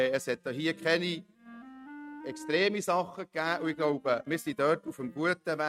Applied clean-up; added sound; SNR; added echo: neural mask model RNNoise.